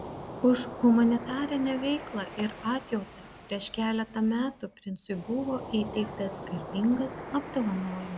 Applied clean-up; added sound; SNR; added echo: none; Waves, surf; 12 dB; none.